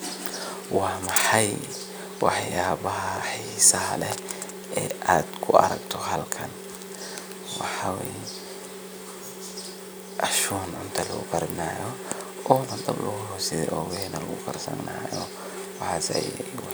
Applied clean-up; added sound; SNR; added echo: none; none; none; none.